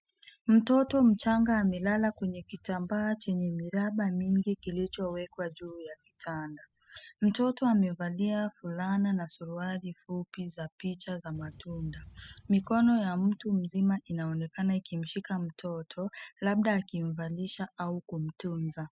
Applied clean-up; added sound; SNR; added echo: classical method spectral subtraction.